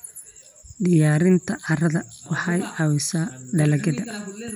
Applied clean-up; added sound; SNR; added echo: none; none; none; none.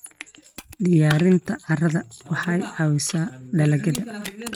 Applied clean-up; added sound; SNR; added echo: neural mask model RNNoise.